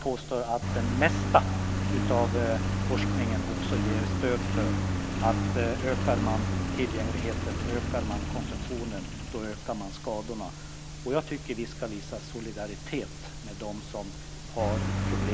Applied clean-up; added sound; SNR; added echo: none; Engine; -1 dB; none.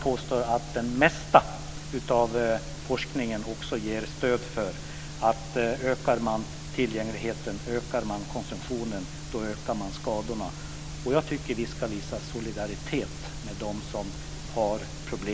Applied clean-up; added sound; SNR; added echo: none; none; none; none.